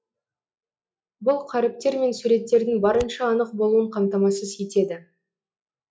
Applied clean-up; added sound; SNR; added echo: classical method log-MMSE.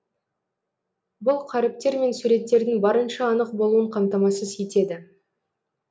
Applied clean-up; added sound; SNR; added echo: none; none; none; none.